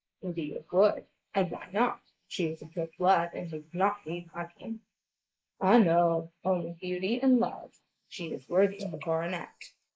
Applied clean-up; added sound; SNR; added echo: neural mask model Resemble Enhance denoiser.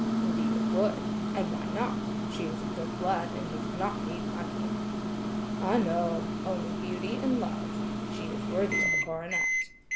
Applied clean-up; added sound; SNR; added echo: none; Microwave oven; -3 dB; none.